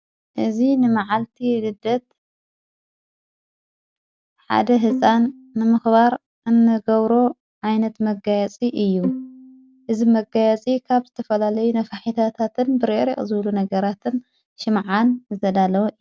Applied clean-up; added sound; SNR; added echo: none; Bowed string instrument; 11 dB; none.